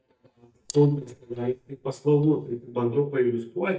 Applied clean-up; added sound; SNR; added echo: neural mask model DeepFilterNet 3.